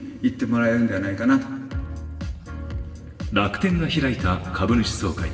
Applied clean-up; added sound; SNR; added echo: none; none; none; reverberation time 1.9 s.